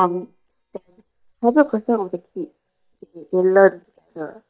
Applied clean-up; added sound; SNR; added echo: neural mask model DeepFilterNet 3.